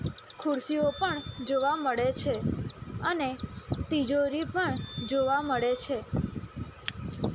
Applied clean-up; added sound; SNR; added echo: none; Mechanisms + Glass; 18 dB; none.